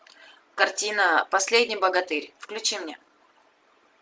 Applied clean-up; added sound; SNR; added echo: none; none; none; none.